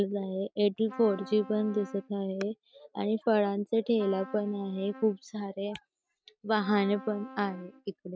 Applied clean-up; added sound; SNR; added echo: neural mask model RNNoise.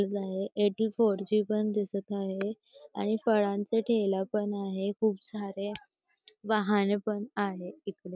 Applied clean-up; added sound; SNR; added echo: none; none; none; none.